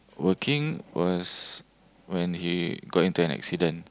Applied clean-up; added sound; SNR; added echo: none; none; none; none.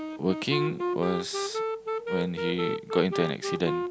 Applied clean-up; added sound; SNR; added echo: none; Wind instrument, woodwind instrument; 1 dB; none.